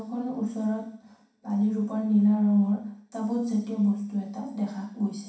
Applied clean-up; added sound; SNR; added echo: none; none; none; reverberation time 0.6 s.